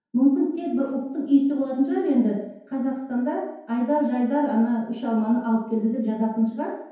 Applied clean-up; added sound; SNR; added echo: none; none; none; reverberation time 0.9 s.